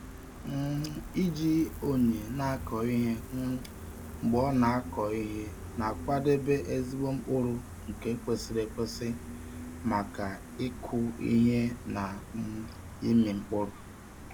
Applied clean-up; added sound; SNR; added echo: none; Gull, seagull; 12 dB; none.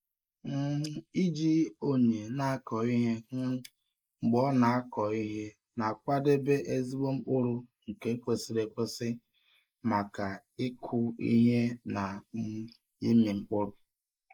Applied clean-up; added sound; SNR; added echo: neural mask model Resemble Enhance denoiser.